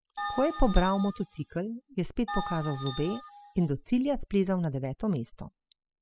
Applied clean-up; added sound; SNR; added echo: classical method spectral subtraction.